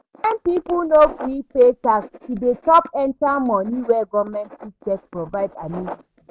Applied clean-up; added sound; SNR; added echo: none; Writing; 20 dB; none.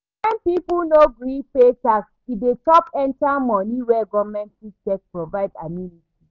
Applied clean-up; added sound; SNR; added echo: none; none; none; none.